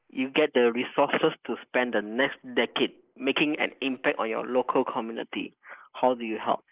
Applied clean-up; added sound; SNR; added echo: neural mask model Resemble Enhance denoiser.